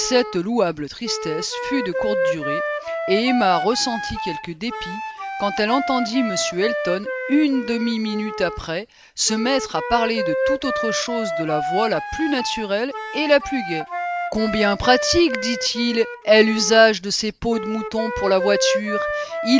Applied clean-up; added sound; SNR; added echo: none; Wind instrument, woodwind instrument; 5 dB; none.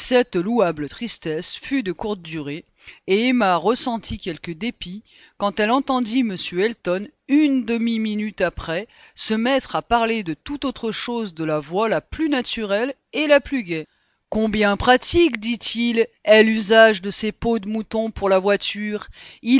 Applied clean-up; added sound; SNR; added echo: none; none; none; none.